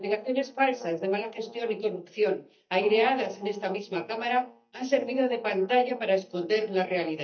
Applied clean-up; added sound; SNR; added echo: neural mask model DeepFilterNet 3.